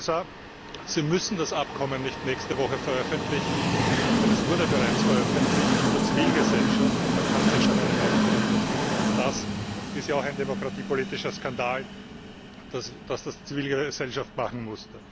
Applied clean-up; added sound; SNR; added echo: none; Train; -4 dB; none.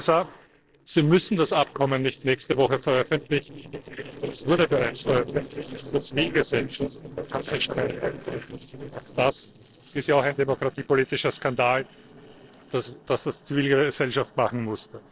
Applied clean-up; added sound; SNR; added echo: neural separator model SepFormer DNS4.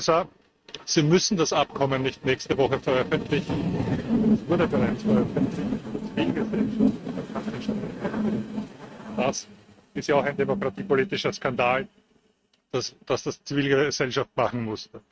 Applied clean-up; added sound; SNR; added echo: neural mask model RNNoise.